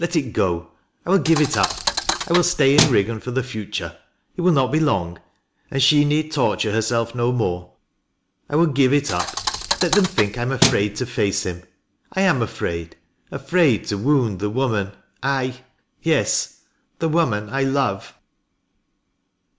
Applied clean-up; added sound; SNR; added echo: none; Thump, thud; 2 dB; none.